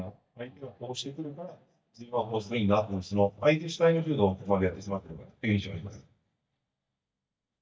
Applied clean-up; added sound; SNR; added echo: neural mask model DeepFilterNet 3.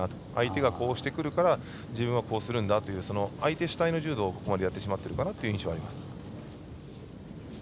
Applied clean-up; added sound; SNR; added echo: none; none; none; none.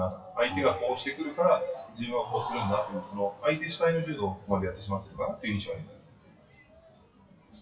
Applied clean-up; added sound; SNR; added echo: classical method WPE with log-MMSE.